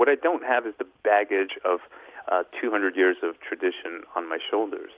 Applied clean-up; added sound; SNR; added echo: none; none; none; none.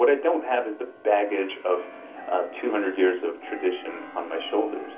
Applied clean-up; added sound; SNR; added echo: none; Keyboard (musical); 17 dB; reverberation time 0.3 s.